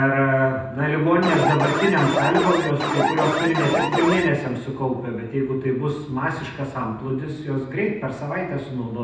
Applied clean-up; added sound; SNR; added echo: none; Alarm; 1 dB; reverberation time 0.9 s.